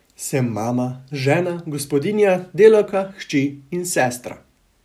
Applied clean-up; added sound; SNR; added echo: none; none; none; none.